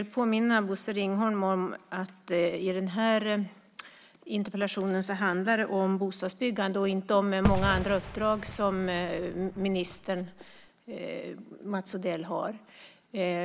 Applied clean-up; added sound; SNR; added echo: none; Fireworks; 6 dB; none.